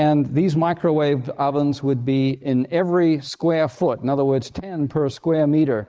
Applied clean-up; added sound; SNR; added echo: neural mask model Resemble Enhance denoiser.